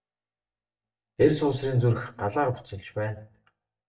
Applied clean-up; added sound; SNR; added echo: neural mask model DeepFilterNet 3.